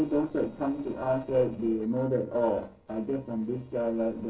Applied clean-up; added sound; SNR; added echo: neural separator model SepFormer DNS4.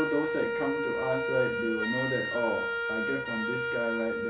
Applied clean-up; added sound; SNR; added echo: none; Wind instrument, woodwind instrument; -1 dB; reverberation time 0.6 s.